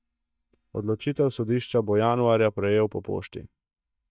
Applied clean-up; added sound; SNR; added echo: neural mask model DeepFilterNet 3.